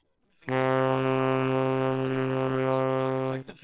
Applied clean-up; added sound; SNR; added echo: neural separator model SepFormer WHAMR!.